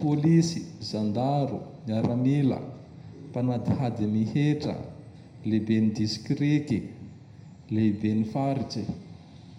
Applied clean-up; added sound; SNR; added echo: none; none; none; reverberation time 0.7 s.